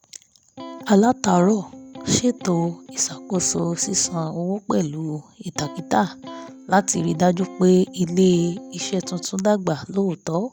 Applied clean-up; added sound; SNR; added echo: none; Electric guitar; 16 dB; none.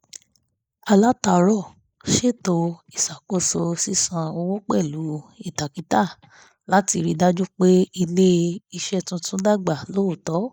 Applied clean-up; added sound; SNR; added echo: neural mask model Resemble Enhance denoiser.